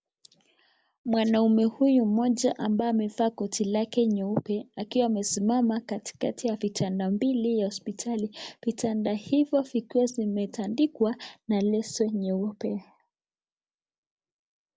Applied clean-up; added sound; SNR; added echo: none; none; none; none.